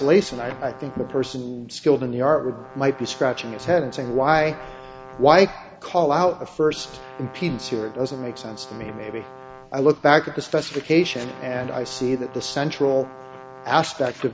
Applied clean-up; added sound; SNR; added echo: none; Brass instrument; 19 dB; none.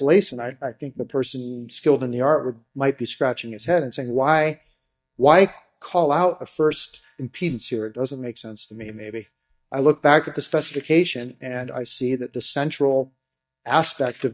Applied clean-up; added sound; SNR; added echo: neural mask model DeepFilterNet 3.